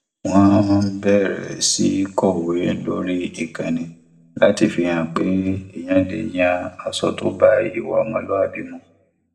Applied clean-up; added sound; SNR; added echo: none; none; none; reverberation time 0.6 s.